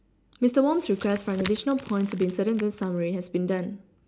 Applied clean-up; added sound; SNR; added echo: neural mask model Resemble Enhance denoiser.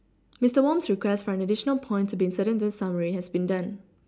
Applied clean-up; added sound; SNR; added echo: none; none; none; none.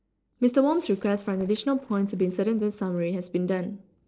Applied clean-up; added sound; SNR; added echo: neural separator model SepFormer DNS4.